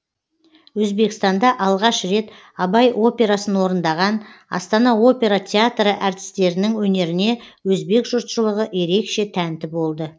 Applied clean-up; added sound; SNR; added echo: none; none; none; none.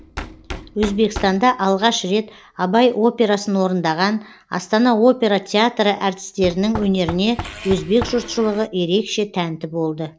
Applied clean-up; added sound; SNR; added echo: none; Knock + Fart; 16 dB; none.